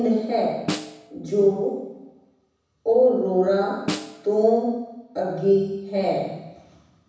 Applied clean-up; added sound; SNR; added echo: none; Snare drum; 13 dB; reverberation time 1.1 s.